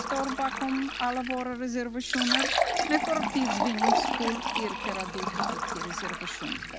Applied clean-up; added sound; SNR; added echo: none; Fill (with liquid); -2 dB; none.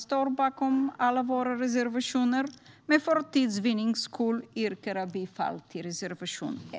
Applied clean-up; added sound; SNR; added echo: none; none; none; none.